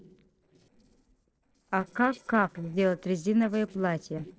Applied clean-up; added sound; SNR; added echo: neural separator model SepFormer DNS4.